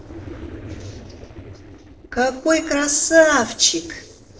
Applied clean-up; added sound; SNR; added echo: neural separator model SepFormer DNS4.